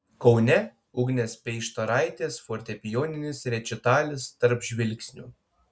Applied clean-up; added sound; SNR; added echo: none; none; none; none.